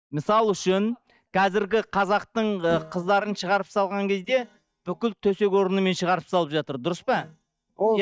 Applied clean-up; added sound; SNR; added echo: neural mask model DeepFilterNet 3.